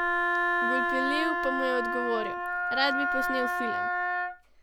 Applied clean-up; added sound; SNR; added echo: none; Wind instrument, woodwind instrument; -5 dB; none.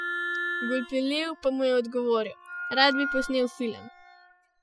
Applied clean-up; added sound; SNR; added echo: classical method spectral subtraction.